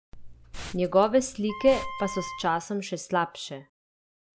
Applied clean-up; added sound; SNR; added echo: none; Wind instrument, woodwind instrument + Liquid; 11 dB; none.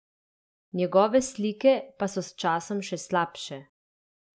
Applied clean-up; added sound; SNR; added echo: none; none; none; none.